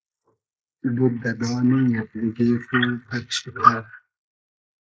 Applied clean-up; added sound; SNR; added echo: neural mask model Resemble Enhance denoiser.